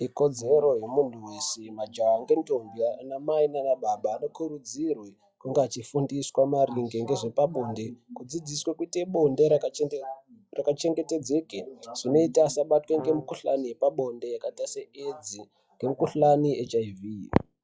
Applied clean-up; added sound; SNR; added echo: classical method log-MMSE.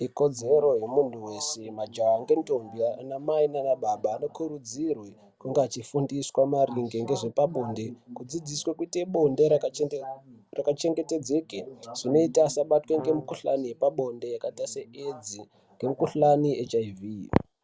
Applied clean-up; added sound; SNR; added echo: none; Brass instrument; 12 dB; none.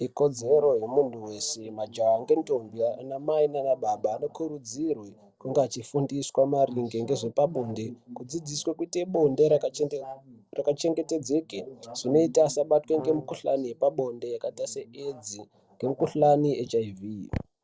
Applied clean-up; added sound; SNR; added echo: neural separator model SepFormer DNS4.